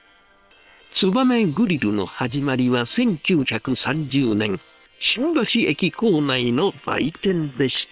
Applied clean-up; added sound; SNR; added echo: neural separator model SepFormer WHAM!.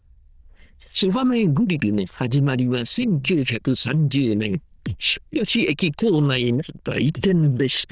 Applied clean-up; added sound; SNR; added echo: neural diffusion model UNIVERSE++.